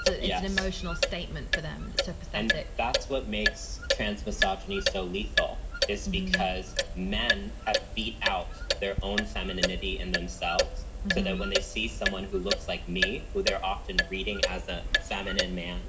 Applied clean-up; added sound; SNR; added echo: none; Clock; -1 dB; reverberation time 2.1 s.